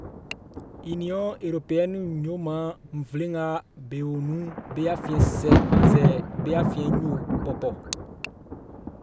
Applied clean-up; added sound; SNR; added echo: none; Thunder; -3 dB; none.